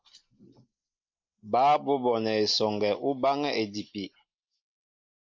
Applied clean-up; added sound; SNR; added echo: neural mask model Resemble Enhance denoiser.